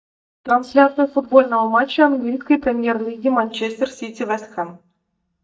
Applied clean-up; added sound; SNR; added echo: neural mask model DeepFilterNet 3.